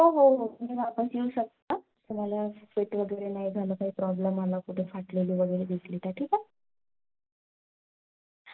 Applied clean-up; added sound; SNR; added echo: neural mask model Resemble Enhance denoiser.